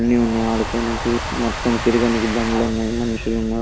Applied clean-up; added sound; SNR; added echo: none; Domestic sounds, home sounds + Wind; 6 dB; none.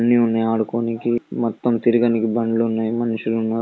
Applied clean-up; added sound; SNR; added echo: none; none; none; none.